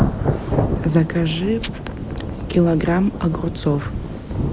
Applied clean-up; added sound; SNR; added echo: none; Thunder / Rain; 2 dB; none.